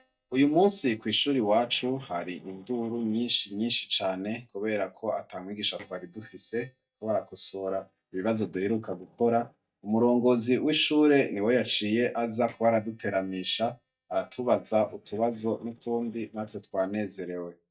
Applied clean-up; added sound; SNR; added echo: neural mask model DeepFilterNet 3.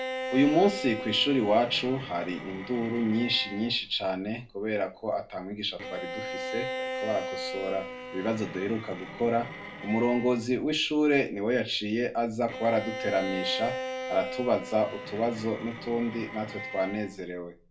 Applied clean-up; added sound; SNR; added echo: none; Bowed string instrument; 9 dB; reverberation time 0.2 s.